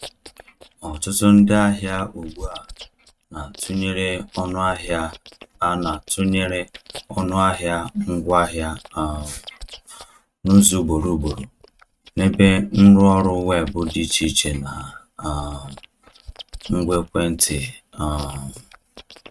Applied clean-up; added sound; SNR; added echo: neural mask model RNNoise.